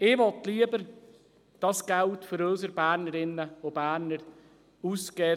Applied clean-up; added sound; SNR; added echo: none; none; none; none.